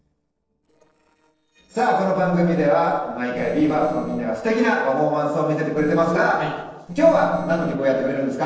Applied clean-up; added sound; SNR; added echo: neural separator model SepFormer DNS4.